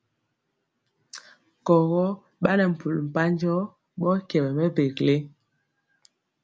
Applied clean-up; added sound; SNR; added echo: none; none; none; none.